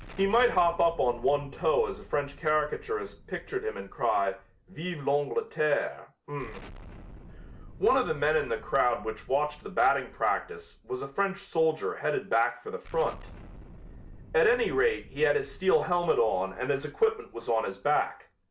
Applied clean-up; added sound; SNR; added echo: none; Explosion; 20 dB; none.